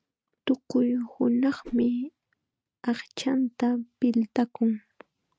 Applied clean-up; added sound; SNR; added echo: neural mask model RNNoise.